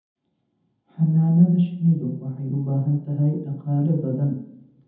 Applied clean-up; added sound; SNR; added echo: none; none; none; reverberation time 0.8 s.